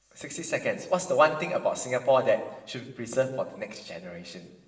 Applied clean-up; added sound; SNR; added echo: none; none; none; reverberation time 1.1 s.